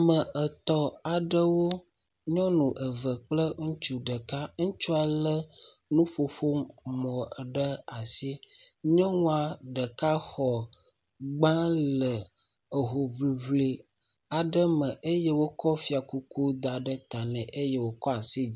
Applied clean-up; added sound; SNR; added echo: none; none; none; none.